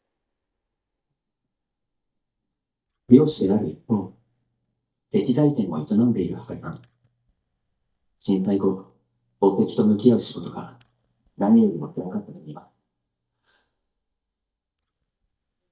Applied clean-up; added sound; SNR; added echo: neural mask model DeepFilterNet 3.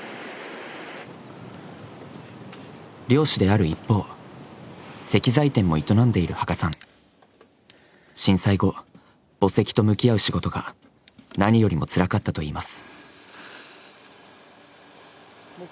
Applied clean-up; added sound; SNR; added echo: none; none; none; none.